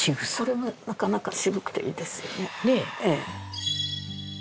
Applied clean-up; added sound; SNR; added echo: none; none; none; none.